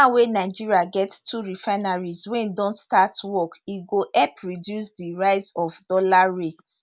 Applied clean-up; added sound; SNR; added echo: none; none; none; none.